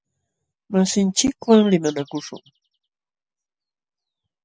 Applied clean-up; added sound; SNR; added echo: none; none; none; none.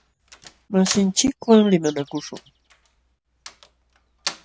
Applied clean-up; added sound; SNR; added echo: none; Slam; 15 dB; none.